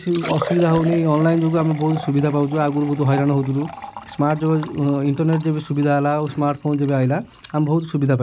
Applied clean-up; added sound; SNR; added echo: none; Liquid; 15 dB; none.